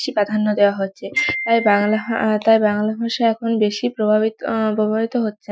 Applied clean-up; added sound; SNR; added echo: classical method Wiener filter.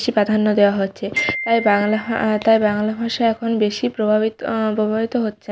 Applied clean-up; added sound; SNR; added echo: none; Glockenspiel; 13 dB; none.